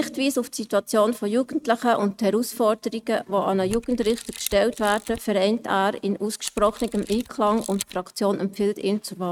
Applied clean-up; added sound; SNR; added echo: neural mask model RNNoise.